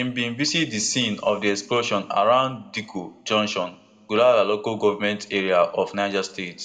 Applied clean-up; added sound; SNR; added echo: none; none; none; reverberation time 0.5 s.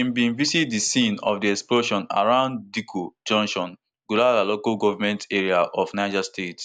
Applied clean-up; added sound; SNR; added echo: none; none; none; none.